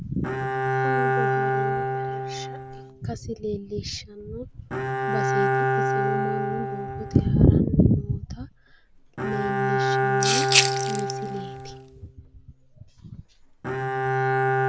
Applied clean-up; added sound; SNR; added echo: none; Bowed string instrument + Rattle (instrument); -2 dB; none.